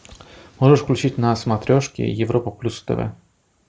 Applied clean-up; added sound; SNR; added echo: none; none; none; none.